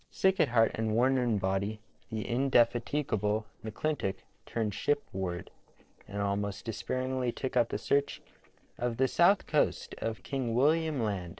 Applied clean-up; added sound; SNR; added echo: neural separator model SepFormer DNS4.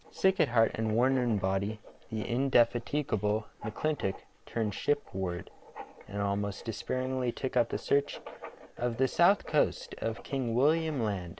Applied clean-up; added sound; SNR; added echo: none; Writing; 19 dB; none.